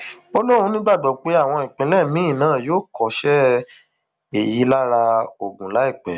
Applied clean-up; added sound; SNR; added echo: none; none; none; none.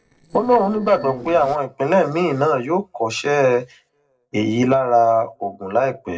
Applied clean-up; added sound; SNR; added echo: neural separator model SepFormer DNS4.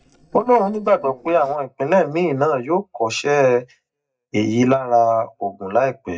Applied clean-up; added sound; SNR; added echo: neural mask model DeepFilterNet 3.